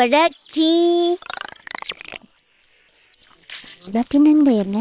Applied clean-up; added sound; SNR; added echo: neural separator model SepFormer WHAM!.